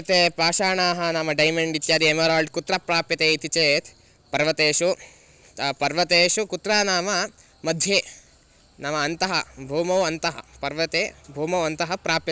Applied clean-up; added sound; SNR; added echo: none; none; none; none.